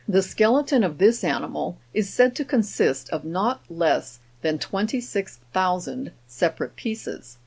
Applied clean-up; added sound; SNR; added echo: none; none; none; none.